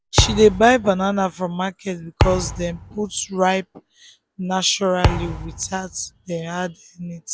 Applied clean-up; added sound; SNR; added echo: none; Thump, thud; 4 dB; none.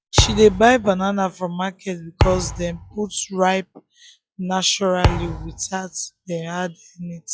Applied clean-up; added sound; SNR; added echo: classical method log-MMSE.